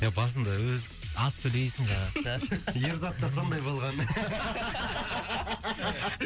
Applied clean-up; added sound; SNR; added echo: none; none; none; none.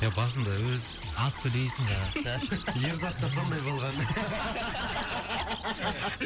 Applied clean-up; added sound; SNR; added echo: none; Chirp, tweet; 11 dB; none.